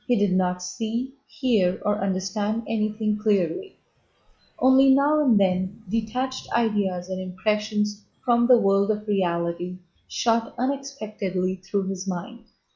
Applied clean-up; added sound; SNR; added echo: classical method log-MMSE.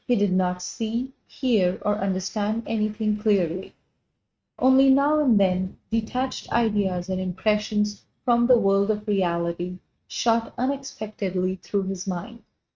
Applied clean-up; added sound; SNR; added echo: neural mask model RNNoise.